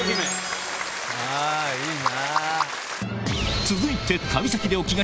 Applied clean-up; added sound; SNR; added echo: none; none; none; none.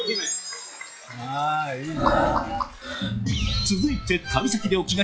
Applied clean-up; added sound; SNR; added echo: classical method log-MMSE.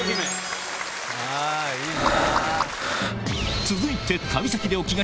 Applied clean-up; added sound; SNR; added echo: none; Breathing; 1 dB; none.